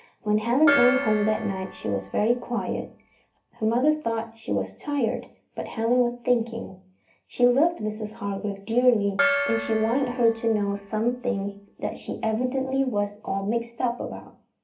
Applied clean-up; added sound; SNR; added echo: none; Gong; 7 dB; reverberation time 0.3 s.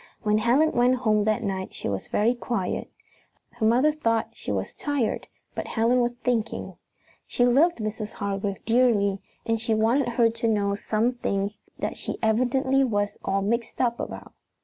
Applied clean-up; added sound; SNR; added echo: none; none; none; none.